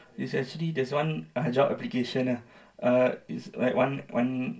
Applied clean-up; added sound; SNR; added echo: none; none; none; reverberation time 0.2 s.